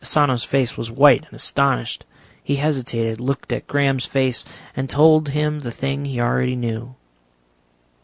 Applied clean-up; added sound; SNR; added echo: none; none; none; none.